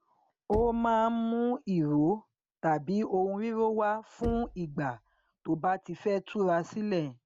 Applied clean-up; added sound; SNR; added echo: none; Knock; 15 dB; none.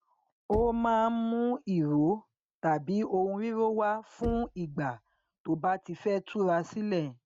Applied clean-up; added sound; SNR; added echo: neural mask model RNNoise.